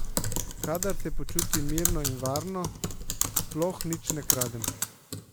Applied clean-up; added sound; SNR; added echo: none; Typing; -4 dB; none.